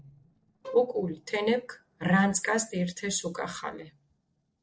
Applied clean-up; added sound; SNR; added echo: neural separator model SepFormer DNS4.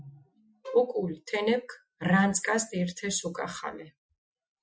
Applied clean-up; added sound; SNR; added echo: classical method Wiener filter.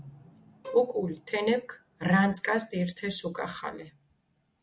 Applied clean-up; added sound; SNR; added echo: none; Bowed string instrument; 17 dB; none.